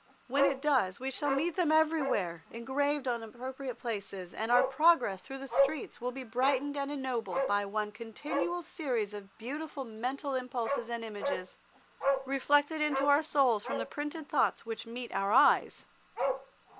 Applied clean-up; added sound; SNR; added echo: none; Bark; 6 dB; none.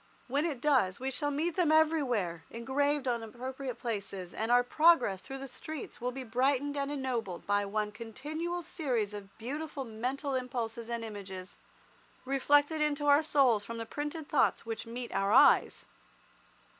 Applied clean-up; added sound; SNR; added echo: none; none; none; none.